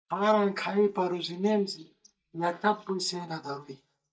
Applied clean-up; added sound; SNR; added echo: neural mask model DeepFilterNet 3.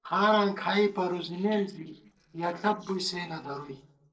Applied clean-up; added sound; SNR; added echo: neural separator model SepFormer DNS4.